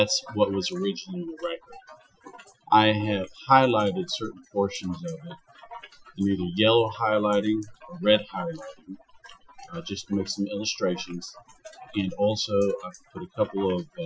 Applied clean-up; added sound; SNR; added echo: classical method Wiener filter.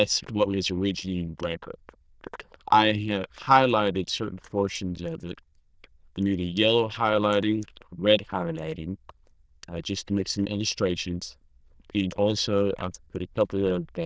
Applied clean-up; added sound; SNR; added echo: neural diffusion model UNIVERSE++.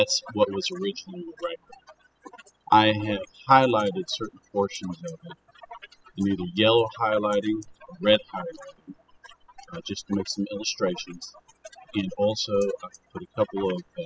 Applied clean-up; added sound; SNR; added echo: classical method spectral subtraction.